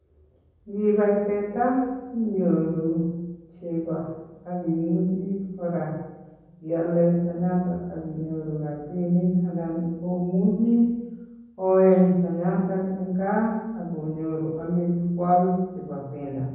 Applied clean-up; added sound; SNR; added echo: none; none; none; reverberation time 1.1 s.